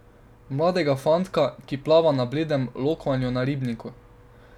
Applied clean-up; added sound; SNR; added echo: none; none; none; none.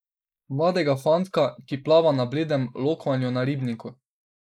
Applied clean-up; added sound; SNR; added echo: neural mask model Resemble Enhance denoiser.